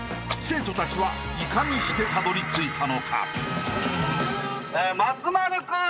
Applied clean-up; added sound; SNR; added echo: none; Fire; 16 dB; none.